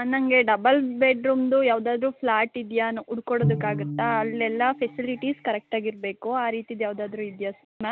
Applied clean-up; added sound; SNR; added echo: none; Bowed string instrument; 7 dB; none.